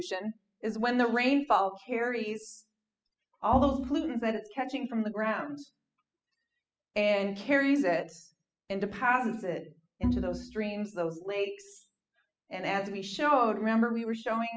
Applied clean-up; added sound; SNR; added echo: classical method spectral subtraction.